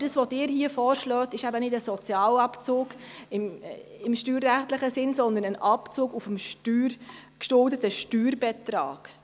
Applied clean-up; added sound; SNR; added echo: none; none; none; none.